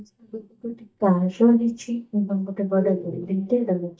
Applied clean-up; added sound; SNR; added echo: neural mask model DeepFilterNet 3.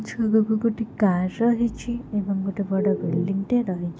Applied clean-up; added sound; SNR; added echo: none; none; none; none.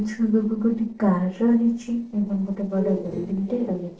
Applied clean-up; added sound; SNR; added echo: neural separator model SepFormer DNS4.